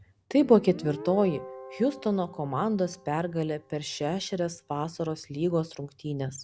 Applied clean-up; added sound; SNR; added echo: none; Guitar; 18 dB; none.